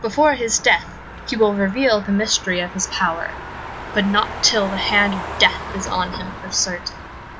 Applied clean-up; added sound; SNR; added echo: none; Motor vehicle (road); 11 dB; none.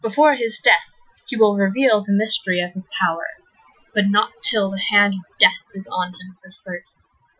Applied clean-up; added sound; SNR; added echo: classical method Wiener filter.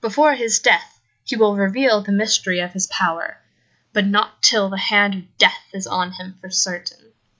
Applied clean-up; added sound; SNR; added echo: none; none; none; none.